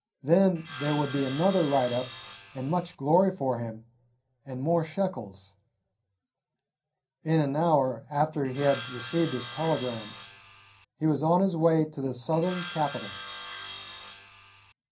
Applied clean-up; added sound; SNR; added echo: none; Sawing; 7 dB; reverberation time 0.3 s.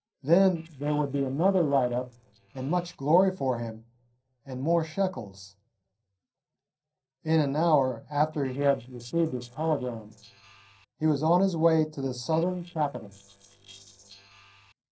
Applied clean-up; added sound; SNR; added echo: neural separator model SepFormer DNS4.